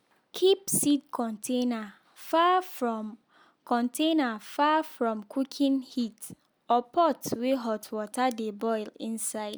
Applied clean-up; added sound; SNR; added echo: none; none; none; none.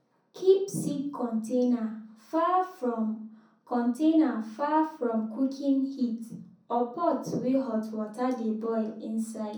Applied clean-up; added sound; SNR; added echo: none; none; none; reverberation time 0.6 s.